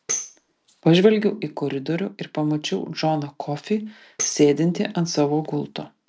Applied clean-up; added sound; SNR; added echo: none; Tambourine; 11 dB; none.